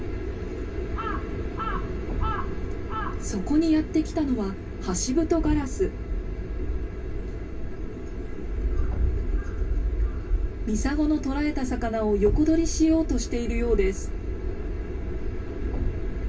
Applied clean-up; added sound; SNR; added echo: none; Thump, thud; 12 dB; reverberation time 0.2 s.